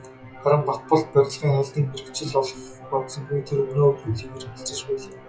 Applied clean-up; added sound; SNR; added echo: classical method WPE with log-MMSE.